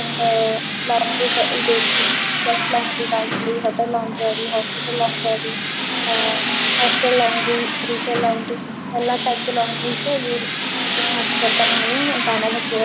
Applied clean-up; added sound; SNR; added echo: none; Tools; -1 dB; none.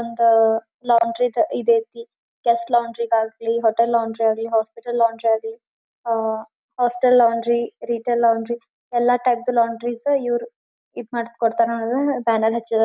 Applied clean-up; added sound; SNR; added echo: none; none; none; none.